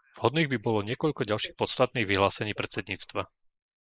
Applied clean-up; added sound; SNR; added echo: neural mask model Resemble Enhance denoiser.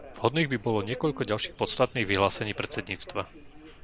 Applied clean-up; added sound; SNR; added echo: none; Subway, metro, underground + Bird; 15 dB; none.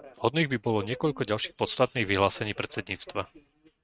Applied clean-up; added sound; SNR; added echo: neural mask model RNNoise.